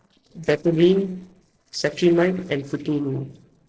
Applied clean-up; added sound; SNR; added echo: neural separator model SepFormer DNS4.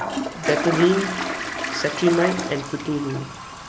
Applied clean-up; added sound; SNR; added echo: none; Toilet flush; 4 dB; none.